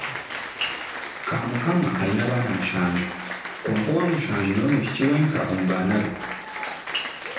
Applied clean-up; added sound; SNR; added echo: none; Applause; 8 dB; reverberation time 0.9 s.